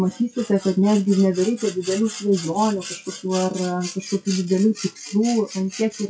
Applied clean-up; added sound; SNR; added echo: classical method WPE with log-MMSE.